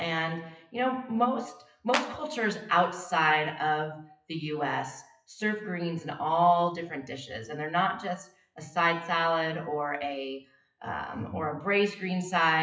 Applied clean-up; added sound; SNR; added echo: classical method WPE with log-MMSE.